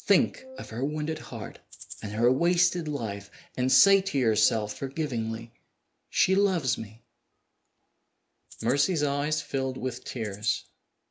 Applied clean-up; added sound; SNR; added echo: none; Rattle (instrument) + Wind instrument, woodwind instrument; 17 dB; none.